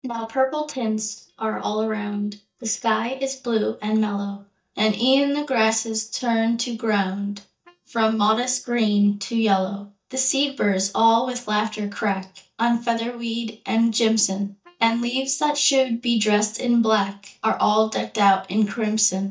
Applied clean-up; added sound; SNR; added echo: neural mask model DeepFilterNet 3.